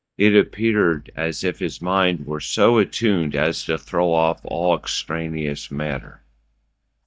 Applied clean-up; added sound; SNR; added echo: neural mask model DeepFilterNet 3.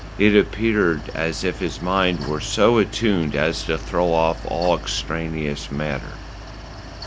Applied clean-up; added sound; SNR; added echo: none; Mechanical fan; 12 dB; none.